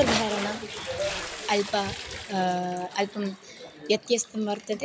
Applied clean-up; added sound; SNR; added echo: none; Bathtub (filling or washing) / Splash, splatter; 8 dB; none.